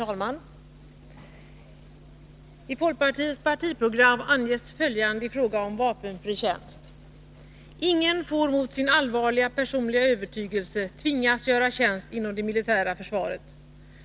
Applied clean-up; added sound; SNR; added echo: none; none; none; none.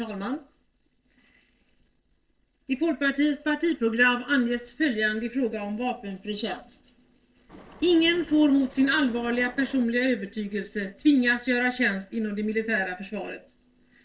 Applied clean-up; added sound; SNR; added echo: neural separator model SepFormer DNS4.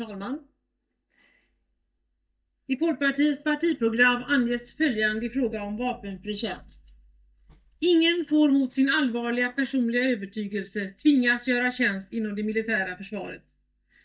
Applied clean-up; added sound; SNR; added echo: neural mask model DeepFilterNet 3.